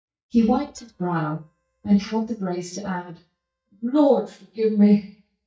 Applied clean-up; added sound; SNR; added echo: neural mask model DeepFilterNet 3.